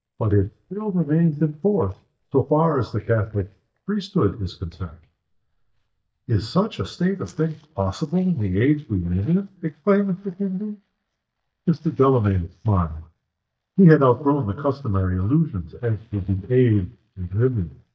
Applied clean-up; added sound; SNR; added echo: neural mask model DeepFilterNet 3.